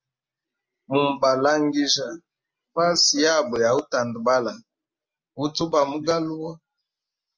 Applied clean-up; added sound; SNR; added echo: none; none; none; none.